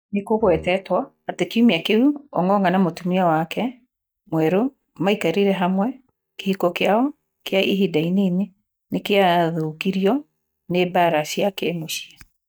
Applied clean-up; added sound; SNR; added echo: neural mask model DeepFilterNet 3.